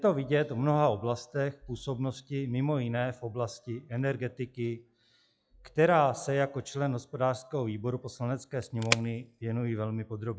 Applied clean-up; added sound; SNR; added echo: classical method log-MMSE.